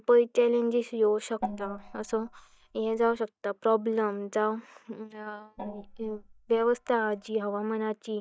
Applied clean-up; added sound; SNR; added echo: neural mask model DeepFilterNet 3.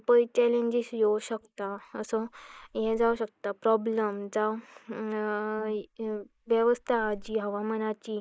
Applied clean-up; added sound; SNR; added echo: neural mask model Resemble Enhance denoiser.